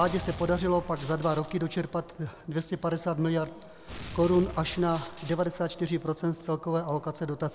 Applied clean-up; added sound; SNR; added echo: none; Gunshot, gunfire; 15 dB; none.